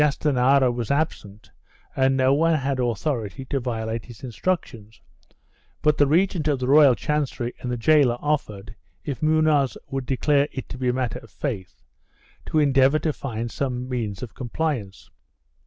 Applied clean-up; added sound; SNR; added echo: none; none; none; none.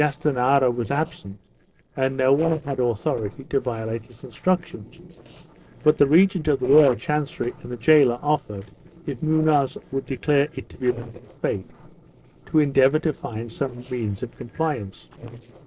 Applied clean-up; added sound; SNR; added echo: neural separator model SepFormer DNS4.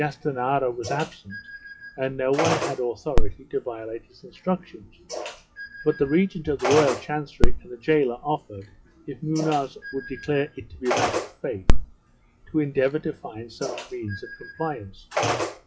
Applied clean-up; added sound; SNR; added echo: classical method WPE with log-MMSE.